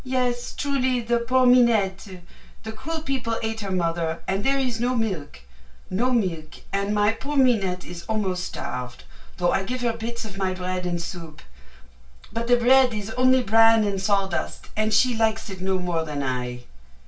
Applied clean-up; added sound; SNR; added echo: none; none; none; reverberation time 0.2 s.